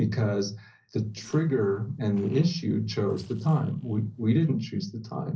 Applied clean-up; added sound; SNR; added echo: neural separator model SepFormer DNS4.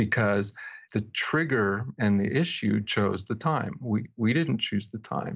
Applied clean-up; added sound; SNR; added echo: none; none; none; none.